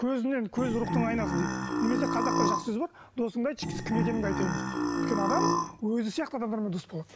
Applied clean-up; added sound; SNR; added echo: none; Burping, eructation; -2 dB; none.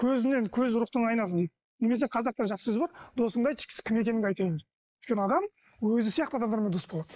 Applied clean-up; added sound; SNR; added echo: neural mask model Resemble Enhance denoiser.